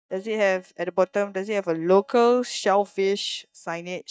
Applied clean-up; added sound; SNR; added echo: neural mask model DeepFilterNet 3.